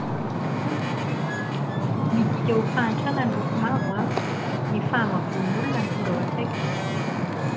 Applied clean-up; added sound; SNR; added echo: none; Wind / Ocean; -4 dB; none.